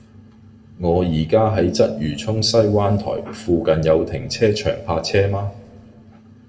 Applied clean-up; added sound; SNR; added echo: none; Bass guitar; 18 dB; reverberation time 0.9 s.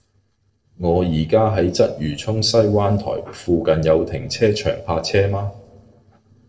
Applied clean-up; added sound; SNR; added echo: neural separator model SepFormer DNS4.